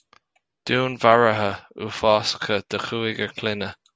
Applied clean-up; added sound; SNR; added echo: none; none; none; none.